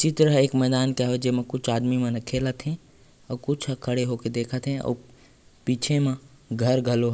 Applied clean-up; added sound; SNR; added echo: none; none; none; none.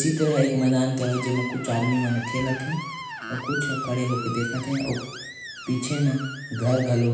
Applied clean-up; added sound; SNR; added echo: none; Screech; 10 dB; reverberation time 0.9 s.